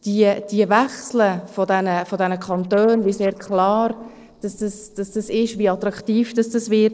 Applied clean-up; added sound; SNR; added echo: neural separator model SepFormer DNS4.